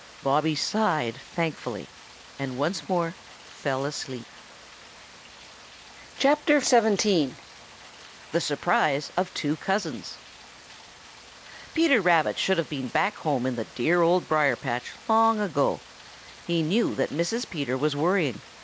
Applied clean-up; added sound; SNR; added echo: none; Rain; 20 dB; none.